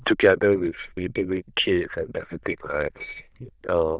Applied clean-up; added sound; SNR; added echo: neural diffusion model UNIVERSE++.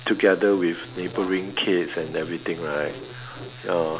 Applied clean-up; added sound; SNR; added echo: none; none; none; none.